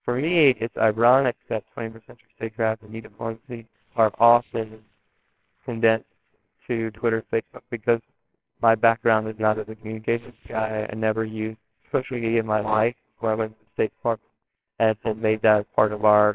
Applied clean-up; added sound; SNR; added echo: neural separator model SepFormer WHAMR!.